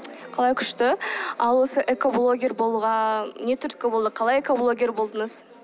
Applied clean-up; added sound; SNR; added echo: none; none; none; none.